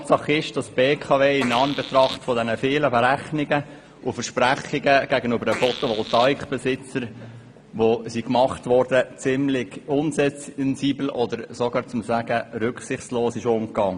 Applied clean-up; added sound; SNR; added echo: none; Fart; 12 dB; none.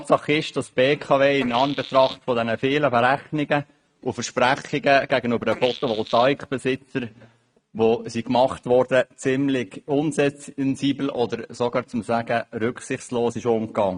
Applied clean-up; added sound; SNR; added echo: neural mask model RNNoise.